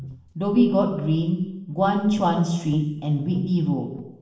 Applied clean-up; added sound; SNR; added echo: none; Guitar; 20 dB; reverberation time 0.9 s.